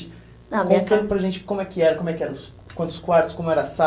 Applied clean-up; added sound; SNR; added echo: none; none; none; none.